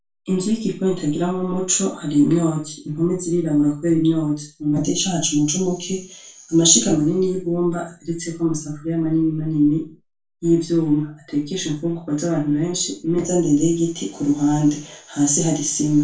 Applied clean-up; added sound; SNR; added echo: none; none; none; reverberation time 0.3 s.